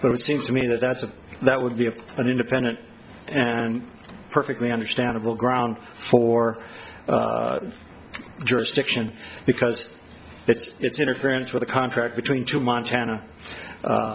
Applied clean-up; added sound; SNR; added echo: none; none; none; none.